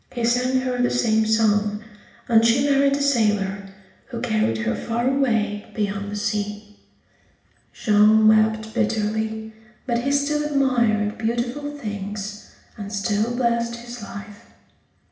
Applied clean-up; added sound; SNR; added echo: none; none; none; reverberation time 0.8 s.